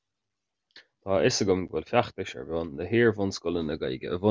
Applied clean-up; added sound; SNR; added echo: none; none; none; none.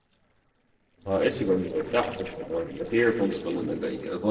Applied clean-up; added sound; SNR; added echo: neural separator model SepFormer DNS4.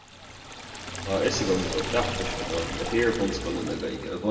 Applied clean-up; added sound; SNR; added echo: none; Liquid; 6 dB; reverberation time 2.3 s.